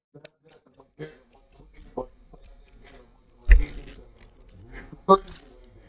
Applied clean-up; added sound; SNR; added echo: neural mask model DeepFilterNet 3.